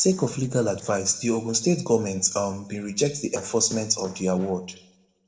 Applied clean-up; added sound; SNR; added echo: neural separator model SepFormer DNS4.